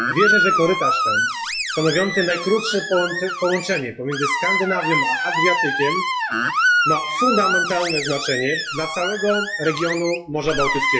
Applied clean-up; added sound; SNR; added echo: classical method WPE with log-MMSE.